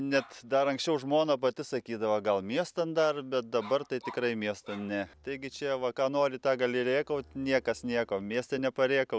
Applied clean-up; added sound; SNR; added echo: none; none; none; none.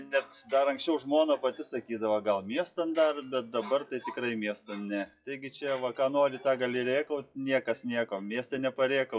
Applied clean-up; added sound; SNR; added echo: classical method WPE with log-MMSE.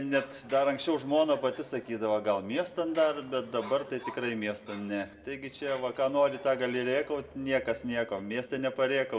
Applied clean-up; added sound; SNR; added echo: none; Door / Chime; 15 dB; reverberation time 1.6 s.